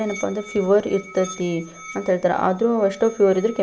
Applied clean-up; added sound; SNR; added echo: none; Musical instrument; 19 dB; none.